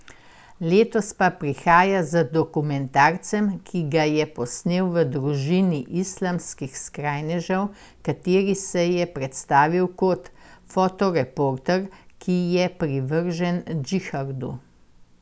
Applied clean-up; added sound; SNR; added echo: none; none; none; none.